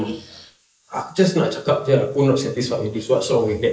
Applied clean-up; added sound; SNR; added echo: neural mask model Resemble Enhance denoiser.